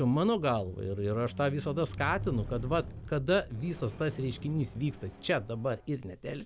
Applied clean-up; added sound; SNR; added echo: none; Squeak; 12 dB; none.